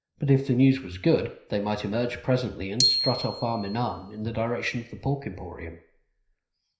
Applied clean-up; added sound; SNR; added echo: none; Glockenspiel; 4 dB; reverberation time 0.5 s.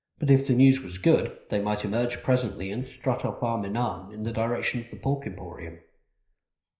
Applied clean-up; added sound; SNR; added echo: neural separator model SepFormer DNS4.